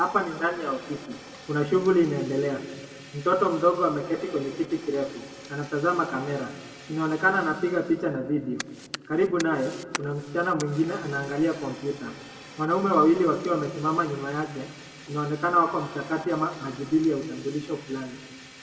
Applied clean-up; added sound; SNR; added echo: none; Fire; 18 dB; reverberation time 1.4 s.